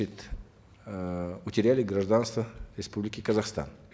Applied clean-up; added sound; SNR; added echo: none; none; none; none.